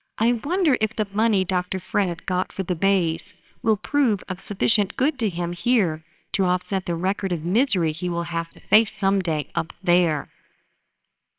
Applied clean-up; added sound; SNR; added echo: neural separator model SepFormer WHAMR!.